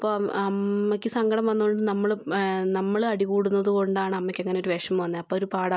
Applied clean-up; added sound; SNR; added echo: none; none; none; none.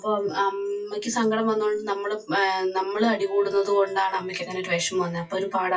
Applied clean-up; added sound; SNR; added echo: classical method WPE with log-MMSE.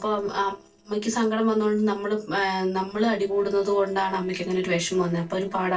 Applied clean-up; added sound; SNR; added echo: neural separator model SepFormer DNS4.